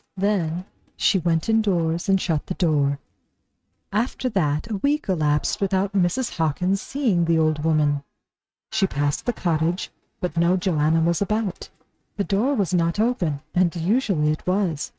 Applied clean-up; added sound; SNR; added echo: neural mask model RNNoise.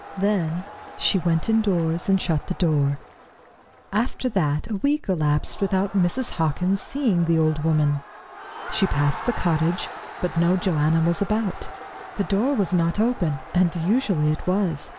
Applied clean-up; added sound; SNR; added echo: none; Crowd; 16 dB; none.